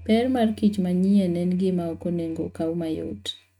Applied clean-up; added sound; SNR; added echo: neural mask model RNNoise.